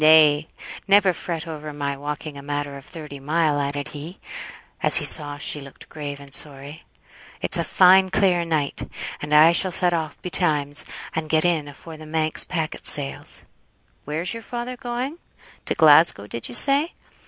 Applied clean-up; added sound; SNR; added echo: none; none; none; none.